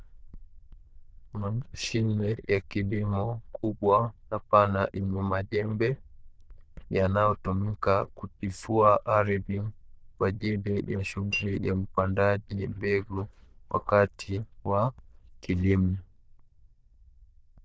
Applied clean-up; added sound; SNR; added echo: neural diffusion model UNIVERSE++.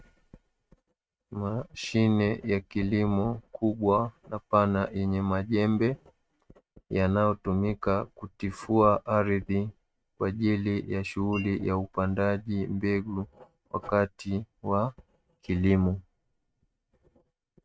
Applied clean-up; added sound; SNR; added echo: neural mask model RNNoise.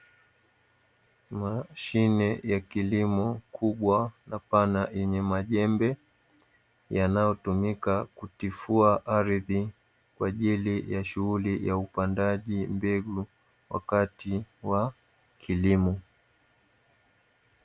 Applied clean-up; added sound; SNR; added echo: none; none; none; none.